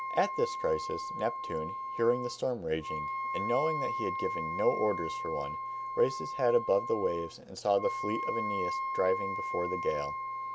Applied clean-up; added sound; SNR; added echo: none; Wind instrument, woodwind instrument; 4 dB; none.